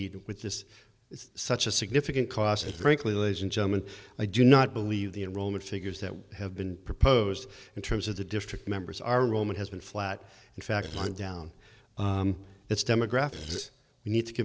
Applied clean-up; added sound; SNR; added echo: neural separator model SepFormer DNS4.